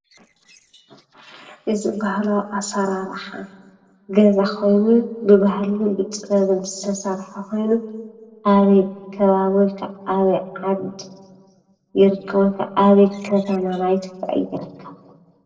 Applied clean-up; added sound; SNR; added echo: neural separator model SepFormer DNS4.